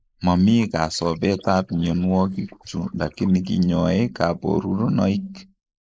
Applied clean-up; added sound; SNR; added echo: neural mask model Resemble Enhance denoiser.